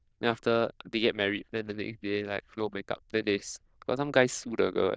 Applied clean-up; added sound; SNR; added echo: neural diffusion model UNIVERSE++.